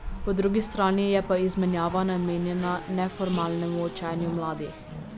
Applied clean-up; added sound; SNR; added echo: none; Race car, auto racing; 11 dB; none.